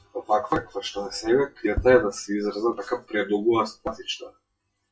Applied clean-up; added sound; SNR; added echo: classical method WPE with log-MMSE.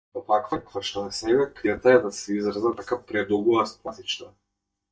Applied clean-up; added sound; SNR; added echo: neural mask model DeepFilterNet 3.